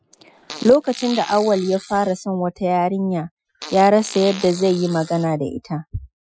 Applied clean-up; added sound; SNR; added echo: classical method Wiener filter.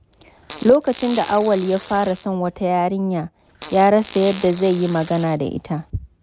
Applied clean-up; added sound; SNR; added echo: none; Fart; 16 dB; none.